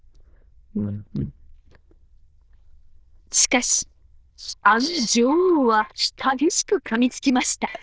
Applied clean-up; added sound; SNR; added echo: neural diffusion model UNIVERSE++.